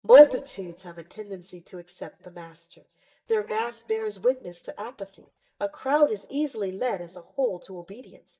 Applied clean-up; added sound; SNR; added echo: neural mask model DeepFilterNet 3.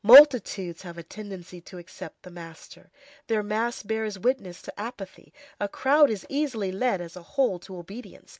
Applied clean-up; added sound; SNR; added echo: none; none; none; none.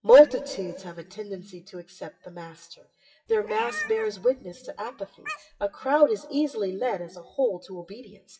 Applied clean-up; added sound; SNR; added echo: classical method WPE with log-MMSE.